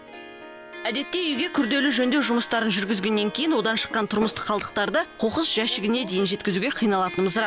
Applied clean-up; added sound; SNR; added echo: none; Harp; 16 dB; none.